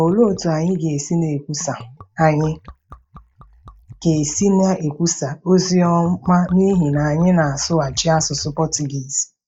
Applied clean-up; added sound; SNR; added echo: neural mask model DeepFilterNet 3.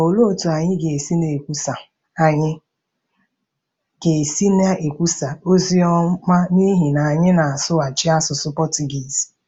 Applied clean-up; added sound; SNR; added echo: none; none; none; none.